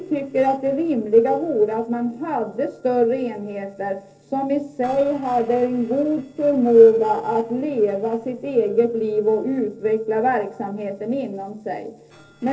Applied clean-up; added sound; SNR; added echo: neural separator model SepFormer DNS4.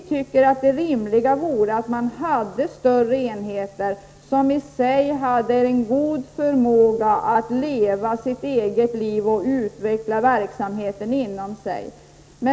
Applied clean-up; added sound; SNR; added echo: none; none; none; none.